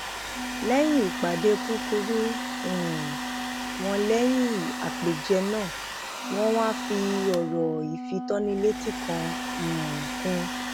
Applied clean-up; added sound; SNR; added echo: none; Domestic sounds, home sounds + Wind instrument, woodwind instrument; 5 dB; none.